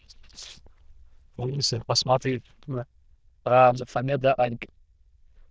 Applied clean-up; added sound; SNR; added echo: neural diffusion model UNIVERSE++.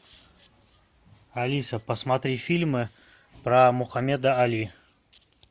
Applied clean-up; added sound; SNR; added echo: none; none; none; none.